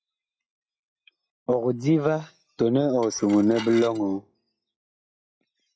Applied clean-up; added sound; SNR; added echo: classical method log-MMSE.